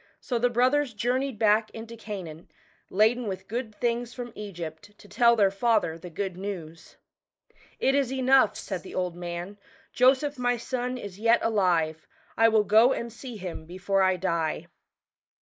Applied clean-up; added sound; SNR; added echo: neural mask model Resemble Enhance denoiser.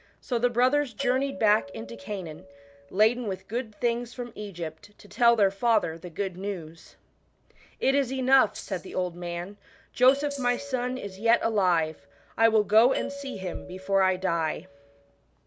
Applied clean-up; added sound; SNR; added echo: none; Rattle (instrument) + Doorbell; 13 dB; none.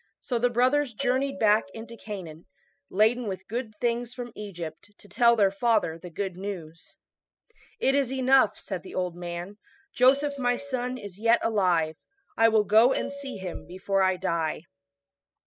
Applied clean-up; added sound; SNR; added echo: classical method spectral subtraction.